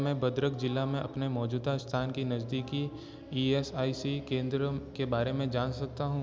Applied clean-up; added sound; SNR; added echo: none; none; none; none.